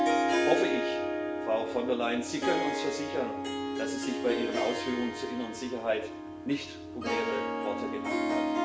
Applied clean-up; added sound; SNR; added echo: none; Harp; -2 dB; reverberation time 0.7 s.